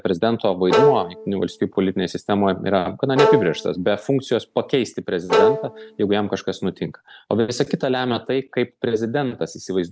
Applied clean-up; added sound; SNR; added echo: none; Bowed string instrument; 1 dB; none.